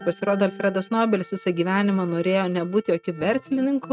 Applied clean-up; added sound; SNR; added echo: neural mask model RNNoise.